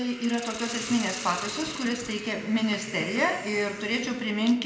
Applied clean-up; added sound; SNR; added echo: none; Hiss; 10 dB; reverberation time 0.9 s.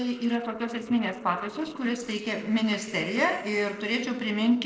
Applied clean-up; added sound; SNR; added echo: neural separator model SepFormer DNS4.